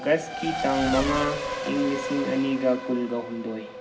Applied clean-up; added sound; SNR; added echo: none; Race car, auto racing / Accelerating, revving, vroom; 5 dB; reverberation time 0.4 s.